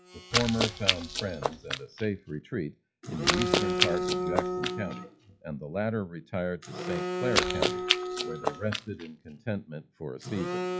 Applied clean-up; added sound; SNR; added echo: classical method log-MMSE.